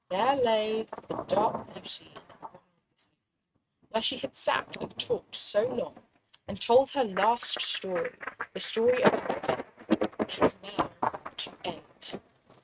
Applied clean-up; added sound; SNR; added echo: neural mask model RNNoise.